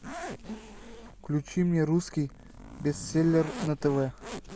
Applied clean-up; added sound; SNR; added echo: none; Zipper (clothing); 13 dB; none.